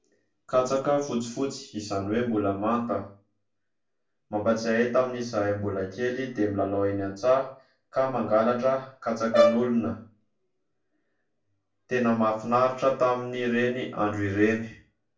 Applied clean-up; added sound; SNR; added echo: none; Brass instrument; -1 dB; reverberation time 0.3 s.